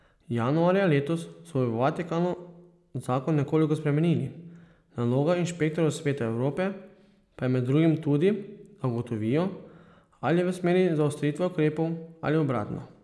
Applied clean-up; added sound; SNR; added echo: none; none; none; none.